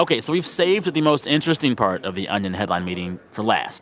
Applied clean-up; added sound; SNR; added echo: none; none; none; none.